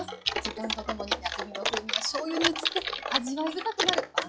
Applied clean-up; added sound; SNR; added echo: classical method log-MMSE.